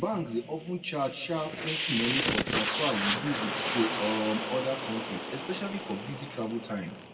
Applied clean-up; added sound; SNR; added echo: none; Fire; 1 dB; reverberation time 1.1 s.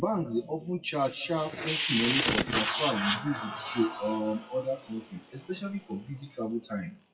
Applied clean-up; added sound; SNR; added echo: classical method WPE with log-MMSE.